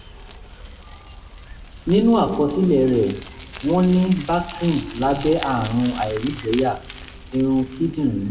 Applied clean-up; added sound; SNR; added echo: none; Bicycle; 16 dB; reverberation time 0.2 s.